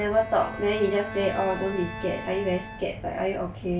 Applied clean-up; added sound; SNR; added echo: none; Trumpet + Bowed string instrument; 12 dB; none.